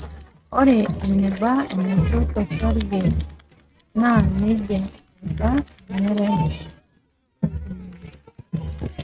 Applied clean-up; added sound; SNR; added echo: neural mask model RNNoise.